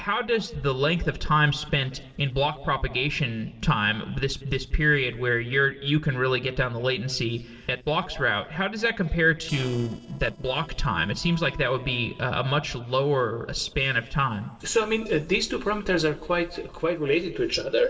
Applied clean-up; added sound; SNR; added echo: neural separator model SepFormer DNS4.